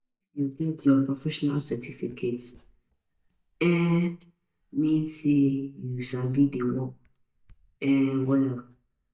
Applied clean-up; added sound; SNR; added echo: neural mask model DeepFilterNet 3.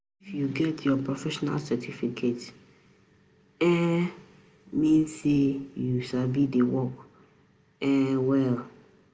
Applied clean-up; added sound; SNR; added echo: none; none; none; none.